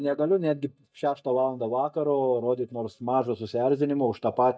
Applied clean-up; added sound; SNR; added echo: neural mask model DeepFilterNet 3.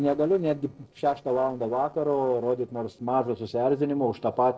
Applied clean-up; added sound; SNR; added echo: neural separator model SepFormer DNS4.